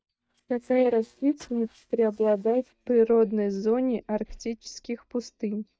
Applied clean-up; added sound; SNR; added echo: neural mask model DeepFilterNet 3.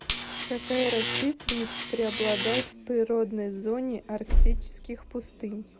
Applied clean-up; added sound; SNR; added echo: none; Buzz; -1 dB; none.